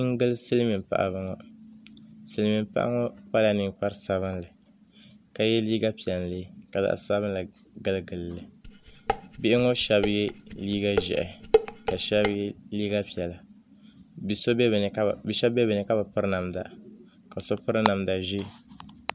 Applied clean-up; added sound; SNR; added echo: none; Dishes, pots, and pans; 3 dB; none.